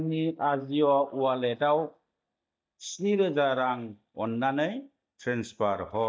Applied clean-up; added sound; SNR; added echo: neural mask model DeepFilterNet 3.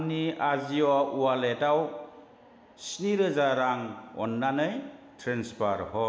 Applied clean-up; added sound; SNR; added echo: none; none; none; none.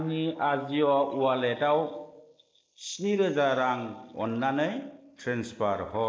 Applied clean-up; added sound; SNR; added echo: neural mask model Resemble Enhance denoiser.